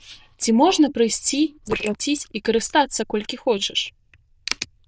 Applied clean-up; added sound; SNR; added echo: neural diffusion model UNIVERSE++.